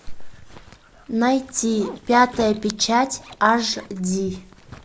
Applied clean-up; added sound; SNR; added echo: none; Zipper (clothing); 20 dB; none.